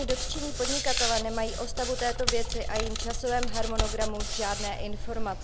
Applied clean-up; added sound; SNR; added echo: none; Hands; -2 dB; none.